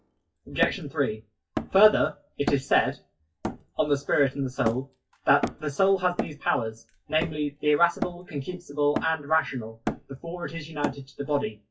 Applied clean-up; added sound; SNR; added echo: classical method WPE with log-MMSE.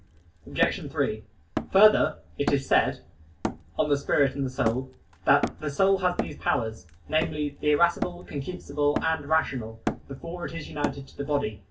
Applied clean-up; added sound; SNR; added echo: none; Hammer; 10 dB; reverberation time 0.2 s.